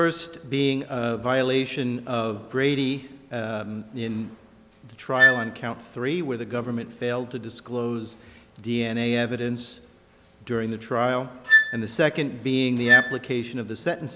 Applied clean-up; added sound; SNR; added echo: none; Wind instrument, woodwind instrument; -3 dB; none.